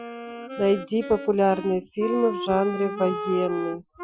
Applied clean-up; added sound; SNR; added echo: classical method Wiener filter.